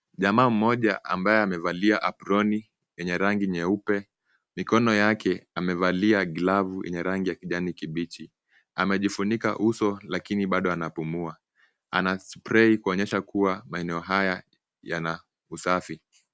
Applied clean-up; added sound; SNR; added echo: none; none; none; none.